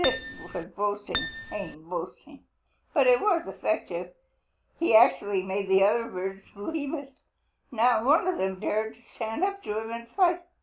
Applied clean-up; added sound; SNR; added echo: none; Acoustic guitar; 3 dB; none.